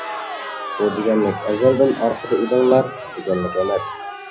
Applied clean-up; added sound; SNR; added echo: none; Crowd; 10 dB; reverberation time 0.4 s.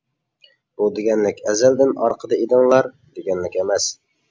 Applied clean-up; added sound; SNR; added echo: none; none; none; none.